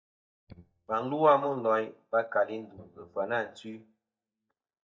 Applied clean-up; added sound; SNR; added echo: neural mask model DeepFilterNet 3.